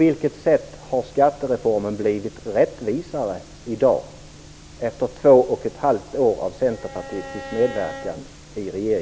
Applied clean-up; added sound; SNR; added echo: none; Bowed string instrument; 15 dB; none.